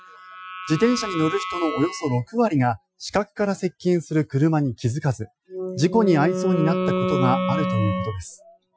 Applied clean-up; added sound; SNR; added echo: classical method Wiener filter.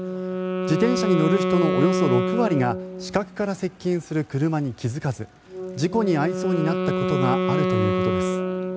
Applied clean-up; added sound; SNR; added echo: none; Wind instrument, woodwind instrument; 1 dB; none.